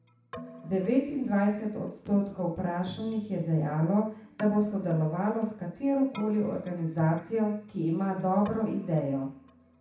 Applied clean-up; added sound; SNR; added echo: none; Keyboard (musical); 19 dB; reverberation time 0.7 s.